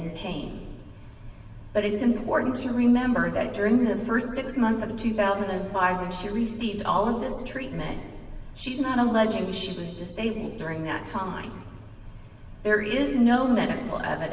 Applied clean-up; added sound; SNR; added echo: none; none; none; reverberation time 1.4 s.